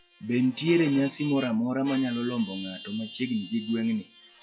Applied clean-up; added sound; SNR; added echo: classical method WPE with log-MMSE.